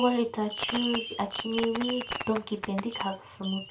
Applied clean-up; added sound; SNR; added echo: none; Fireworks; 6 dB; reverberation time 0.2 s.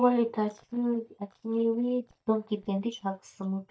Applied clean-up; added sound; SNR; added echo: neural mask model DeepFilterNet 3.